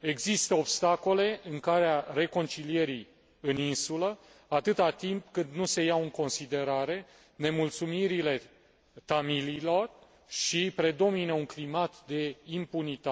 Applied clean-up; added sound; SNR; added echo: none; none; none; none.